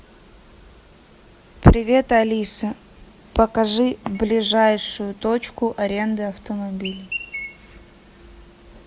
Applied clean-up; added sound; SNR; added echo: none; Chirp, tweet; 19 dB; none.